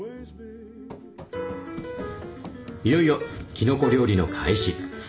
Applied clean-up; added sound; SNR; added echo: none; Run; 17 dB; reverberation time 0.5 s.